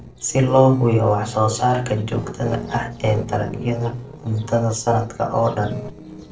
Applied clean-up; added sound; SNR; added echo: neural separator model SepFormer DNS4.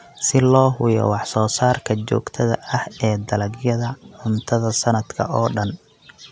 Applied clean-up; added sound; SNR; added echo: none; none; none; none.